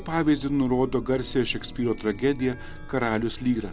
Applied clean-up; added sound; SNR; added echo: none; Chime; 12 dB; none.